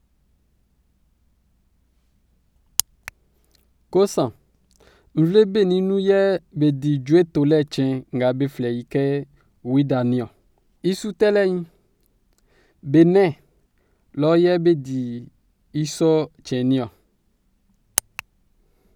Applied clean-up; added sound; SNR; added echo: none; none; none; none.